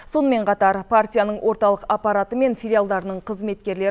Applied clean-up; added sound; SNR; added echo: none; none; none; none.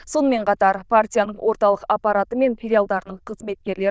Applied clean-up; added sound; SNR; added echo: neural diffusion model UNIVERSE++.